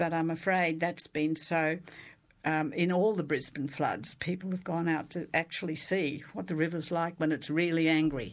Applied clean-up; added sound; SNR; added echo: none; none; none; none.